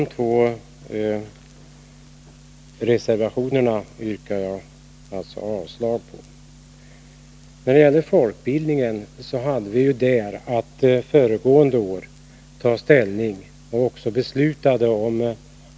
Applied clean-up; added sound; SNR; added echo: none; none; none; none.